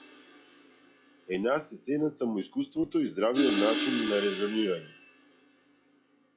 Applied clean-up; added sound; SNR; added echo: classical method log-MMSE.